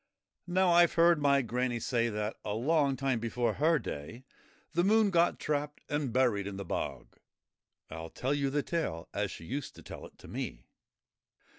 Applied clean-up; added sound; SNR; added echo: none; none; none; none.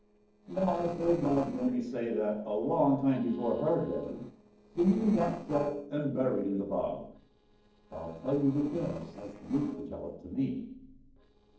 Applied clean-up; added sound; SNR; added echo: neural separator model SepFormer DNS4.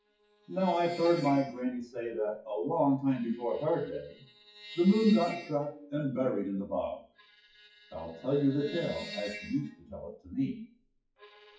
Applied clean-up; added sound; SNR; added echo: classical method WPE with log-MMSE.